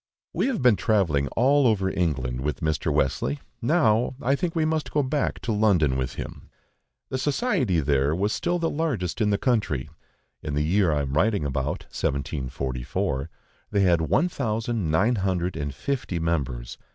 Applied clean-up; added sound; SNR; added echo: none; none; none; none.